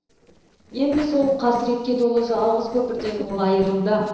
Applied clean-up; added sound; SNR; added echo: neural separator model SepFormer DNS4.